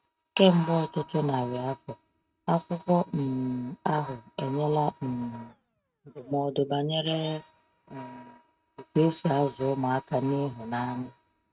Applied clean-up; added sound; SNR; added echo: neural mask model RNNoise.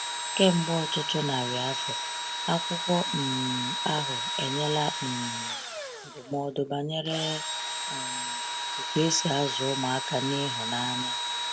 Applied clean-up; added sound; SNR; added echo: none; Engine / Drill; 2 dB; none.